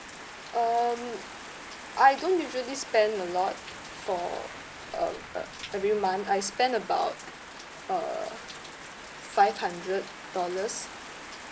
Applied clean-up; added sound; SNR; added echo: none; Rain; 13 dB; none.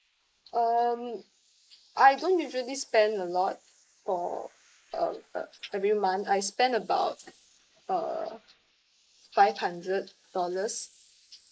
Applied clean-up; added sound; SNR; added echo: neural mask model Resemble Enhance denoiser.